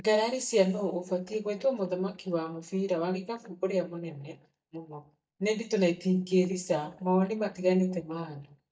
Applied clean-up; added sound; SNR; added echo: neural mask model DeepFilterNet 3.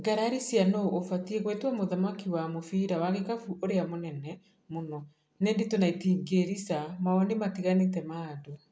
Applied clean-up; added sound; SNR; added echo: none; none; none; none.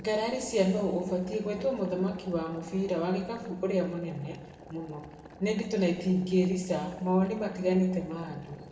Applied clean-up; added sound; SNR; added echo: none; Boiling; 19 dB; reverberation time 1.1 s.